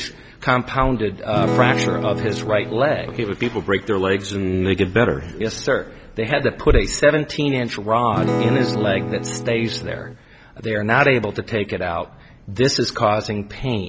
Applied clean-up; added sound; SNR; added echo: none; Acoustic guitar / Strum; 3 dB; none.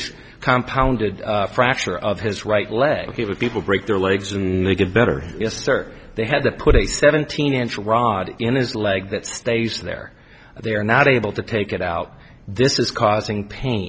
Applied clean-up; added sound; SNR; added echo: none; none; none; none.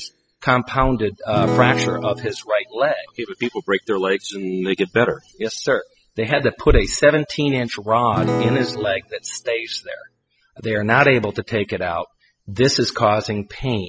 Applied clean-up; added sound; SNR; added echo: classical method spectral subtraction.